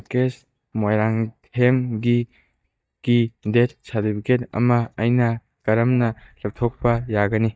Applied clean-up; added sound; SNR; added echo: neural mask model DeepFilterNet 3.